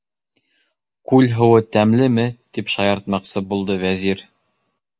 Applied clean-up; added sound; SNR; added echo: none; none; none; none.